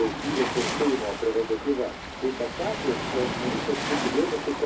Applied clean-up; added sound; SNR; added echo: none; Waves, surf; 3 dB; reverberation time 0.3 s.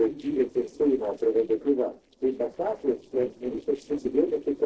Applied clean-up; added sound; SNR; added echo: neural separator model SepFormer DNS4.